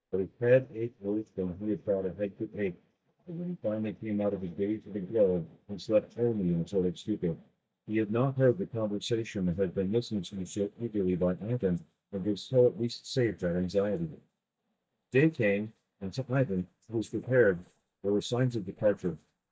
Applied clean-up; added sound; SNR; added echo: neural mask model DeepFilterNet 3.